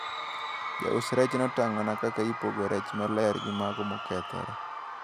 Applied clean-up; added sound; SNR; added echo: none; Crowd / Cheering; 5 dB; none.